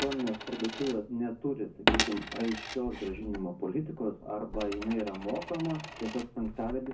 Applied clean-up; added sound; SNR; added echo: none; Coin (dropping); 3 dB; reverberation time 0.4 s.